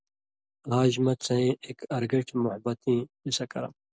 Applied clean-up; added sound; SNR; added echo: none; none; none; none.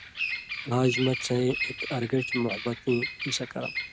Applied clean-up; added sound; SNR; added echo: none; Bird vocalization, bird call, bird song; 6 dB; none.